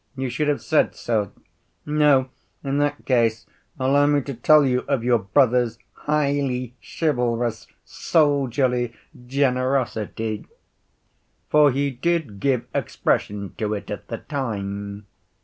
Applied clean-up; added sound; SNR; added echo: none; none; none; none.